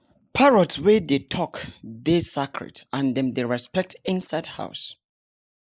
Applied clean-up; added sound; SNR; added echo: neural mask model Resemble Enhance denoiser.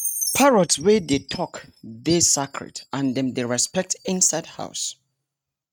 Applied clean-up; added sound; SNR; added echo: neural mask model RNNoise.